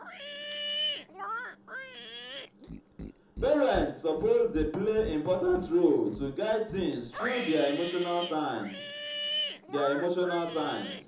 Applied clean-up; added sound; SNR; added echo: none; Livestock, farm animals, working animals; 9 dB; reverberation time 0.9 s.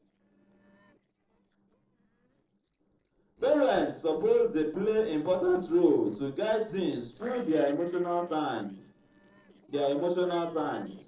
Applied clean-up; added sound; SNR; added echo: neural separator model SepFormer DNS4.